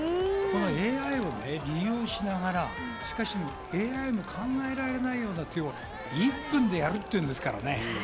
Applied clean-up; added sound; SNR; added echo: none; Crowd + Cat; 11 dB; none.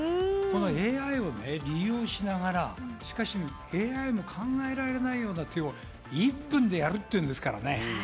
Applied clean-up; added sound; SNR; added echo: none; none; none; none.